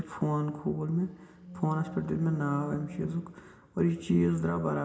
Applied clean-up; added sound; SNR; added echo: none; Wind instrument, woodwind instrument; 14 dB; reverberation time 1.3 s.